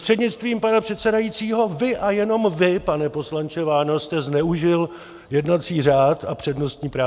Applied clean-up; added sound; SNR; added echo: none; none; none; none.